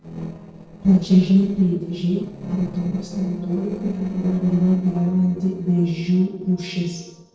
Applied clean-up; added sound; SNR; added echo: neural separator model SepFormer DNS4.